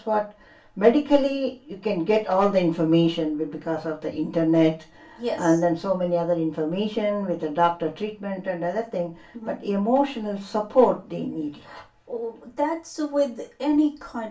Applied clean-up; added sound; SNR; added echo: none; none; none; reverberation time 0.3 s.